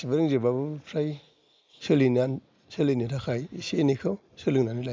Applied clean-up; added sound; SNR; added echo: neural mask model Resemble Enhance denoiser.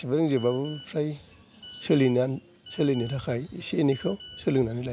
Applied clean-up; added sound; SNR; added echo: none; Telephone; 18 dB; none.